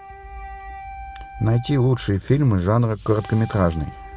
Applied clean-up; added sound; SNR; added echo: none; Wind instrument, woodwind instrument; 19 dB; none.